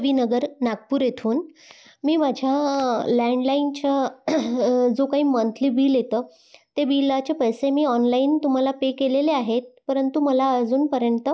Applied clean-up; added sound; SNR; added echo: none; none; none; none.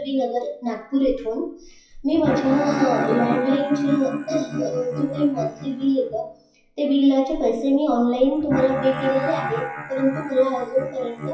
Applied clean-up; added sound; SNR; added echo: classical method WPE with log-MMSE.